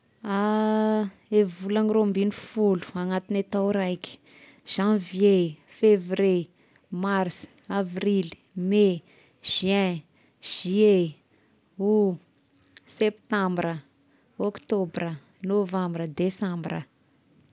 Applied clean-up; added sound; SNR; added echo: none; none; none; none.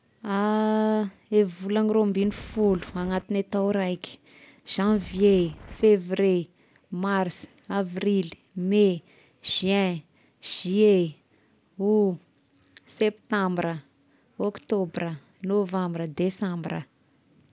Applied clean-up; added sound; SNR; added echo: none; Wind; 17 dB; none.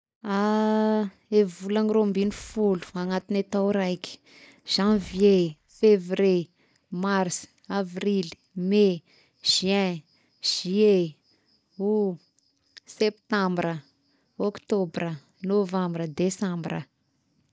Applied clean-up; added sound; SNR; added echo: neural mask model DeepFilterNet 3.